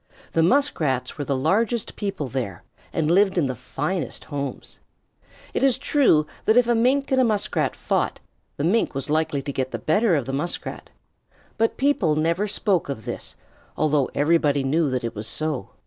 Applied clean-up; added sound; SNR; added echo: none; none; none; none.